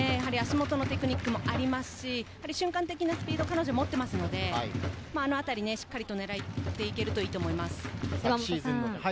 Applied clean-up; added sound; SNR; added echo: none; none; none; none.